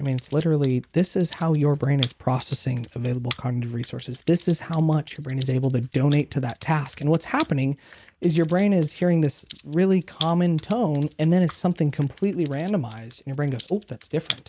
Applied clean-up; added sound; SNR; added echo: neural mask model Resemble Enhance denoiser.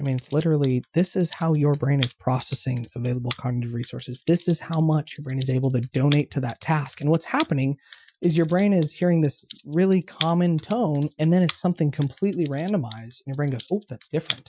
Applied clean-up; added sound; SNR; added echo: classical method Wiener filter.